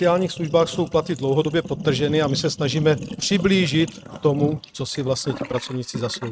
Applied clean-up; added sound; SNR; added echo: neural mask model RNNoise.